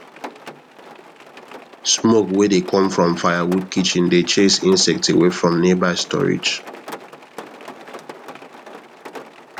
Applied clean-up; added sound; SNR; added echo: none; Rain; 18 dB; none.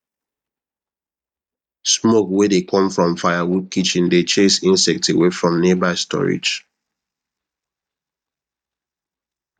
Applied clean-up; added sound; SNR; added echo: neural mask model DeepFilterNet 3.